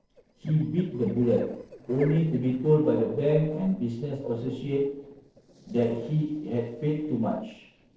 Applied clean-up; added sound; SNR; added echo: neural separator model SepFormer DNS4.